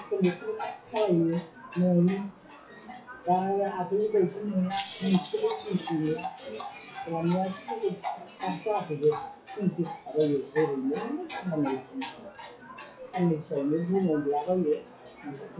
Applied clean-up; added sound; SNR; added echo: classical method WPE with log-MMSE.